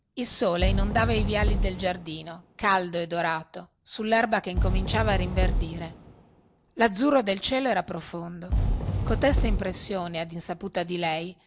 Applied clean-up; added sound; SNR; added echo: none; Fireworks; 2 dB; none.